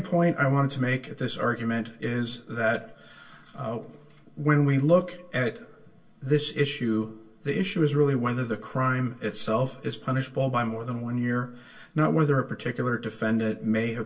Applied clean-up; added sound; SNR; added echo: none; none; none; reverberation time 0.2 s.